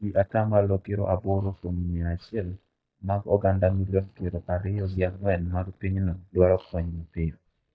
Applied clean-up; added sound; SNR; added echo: neural mask model DeepFilterNet 3.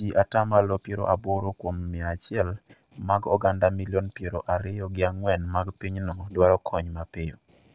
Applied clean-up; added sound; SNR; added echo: none; none; none; none.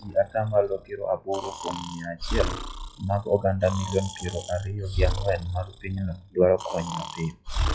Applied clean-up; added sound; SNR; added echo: classical method WPE with log-MMSE.